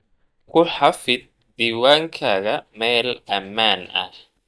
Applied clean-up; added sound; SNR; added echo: neural mask model DeepFilterNet 3.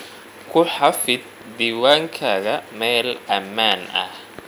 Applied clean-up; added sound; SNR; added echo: none; none; none; none.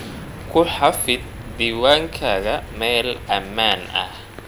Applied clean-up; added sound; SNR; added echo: none; Explosion; 14 dB; none.